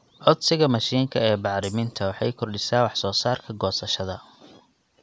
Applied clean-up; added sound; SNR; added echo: none; Tambourine; 18 dB; none.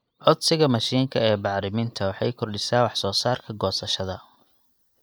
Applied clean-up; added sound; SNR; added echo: neural mask model DeepFilterNet 3.